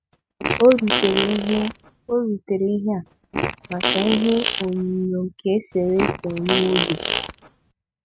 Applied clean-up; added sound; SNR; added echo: neural mask model RNNoise.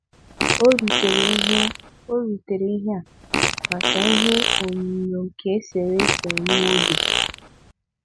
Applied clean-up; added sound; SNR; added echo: none; Fart; -1 dB; none.